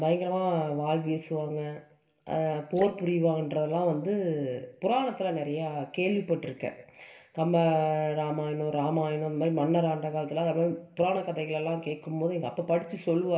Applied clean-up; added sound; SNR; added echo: none; Drip / Splash, splatter; 18 dB; reverberation time 0.7 s.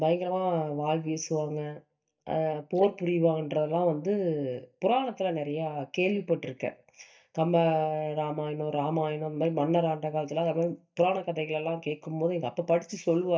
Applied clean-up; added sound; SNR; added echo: neural mask model DeepFilterNet 3.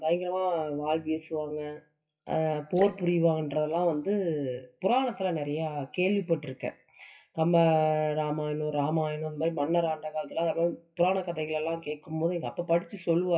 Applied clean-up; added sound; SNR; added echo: classical method WPE with log-MMSE.